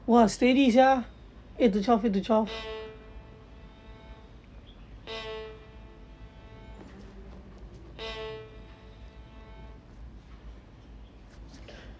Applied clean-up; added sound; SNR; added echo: none; Bowed string instrument; 16 dB; none.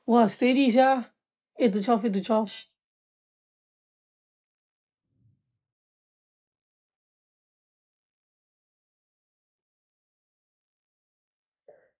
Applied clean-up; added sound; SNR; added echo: neural mask model Resemble Enhance denoiser.